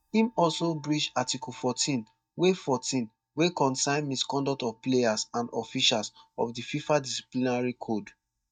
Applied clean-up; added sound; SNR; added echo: neural mask model DeepFilterNet 3.